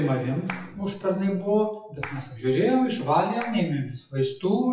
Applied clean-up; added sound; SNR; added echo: classical method WPE with log-MMSE.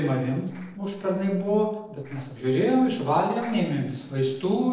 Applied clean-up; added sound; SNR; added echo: neural separator model SepFormer DNS4.